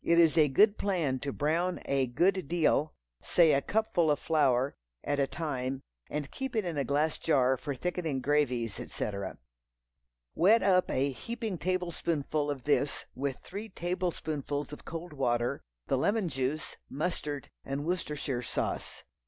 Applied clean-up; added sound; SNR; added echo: none; none; none; none.